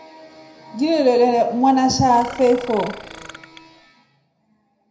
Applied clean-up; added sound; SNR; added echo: none; Burping, eructation; 18 dB; reverberation time 0.5 s.